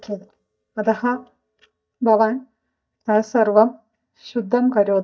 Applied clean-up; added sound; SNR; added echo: neural mask model DeepFilterNet 3.